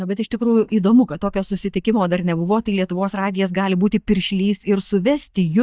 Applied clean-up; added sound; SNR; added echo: neural mask model DeepFilterNet 3.